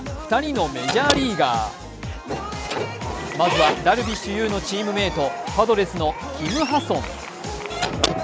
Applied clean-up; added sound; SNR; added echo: none; Squeak / Slam; 7 dB; none.